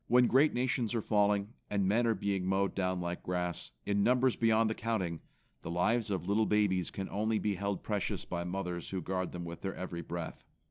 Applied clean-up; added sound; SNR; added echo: none; none; none; none.